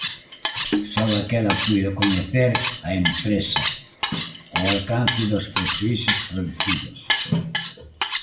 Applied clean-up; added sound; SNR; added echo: none; Cutlery, silverware; 3 dB; reverberation time 0.6 s.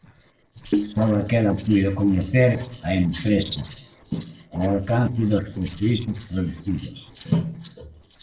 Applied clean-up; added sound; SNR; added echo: neural separator model SepFormer DNS4.